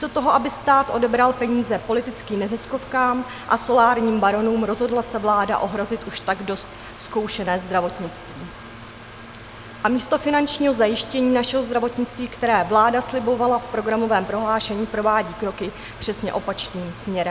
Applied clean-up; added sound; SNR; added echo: none; Mechanical fan; 18 dB; none.